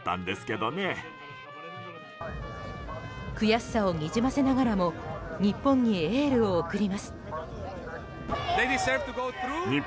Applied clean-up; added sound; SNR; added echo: none; Trumpet; 19 dB; none.